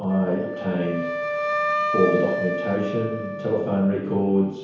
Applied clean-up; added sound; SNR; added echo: none; Wind instrument, woodwind instrument; 4 dB; reverberation time 1.0 s.